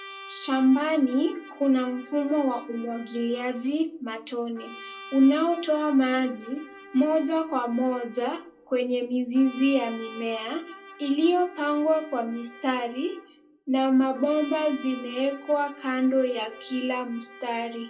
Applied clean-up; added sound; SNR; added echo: none; Trumpet; 19 dB; reverberation time 0.2 s.